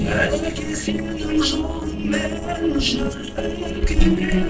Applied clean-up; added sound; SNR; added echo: neural separator model SepFormer DNS4.